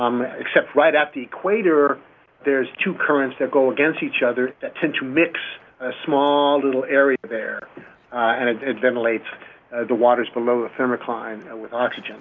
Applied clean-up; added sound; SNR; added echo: none; none; none; none.